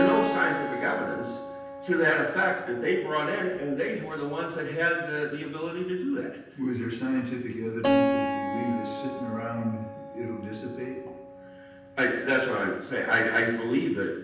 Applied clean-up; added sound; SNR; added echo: none; Keyboard (musical); 5 dB; reverberation time 0.9 s.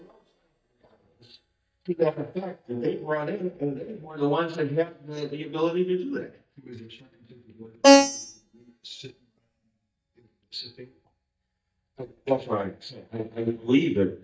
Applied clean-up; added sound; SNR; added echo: neural mask model DeepFilterNet 3.